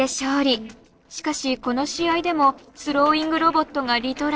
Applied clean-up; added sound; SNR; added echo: neural separator model SepFormer DNS4.